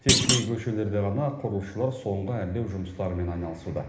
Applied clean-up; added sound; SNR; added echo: none; Thump, thud; -2 dB; reverberation time 1.1 s.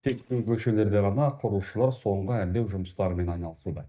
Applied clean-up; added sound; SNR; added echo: neural mask model DeepFilterNet 3.